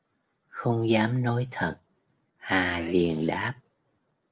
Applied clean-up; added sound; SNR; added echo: neural separator model SepFormer DNS4.